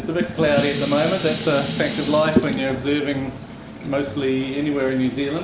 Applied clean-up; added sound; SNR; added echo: none; Dishes, pots, and pans; 6 dB; none.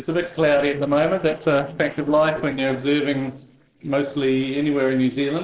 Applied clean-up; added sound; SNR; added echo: neural separator model SepFormer DNS4.